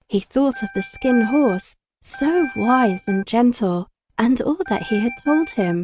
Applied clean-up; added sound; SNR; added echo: neural mask model RNNoise.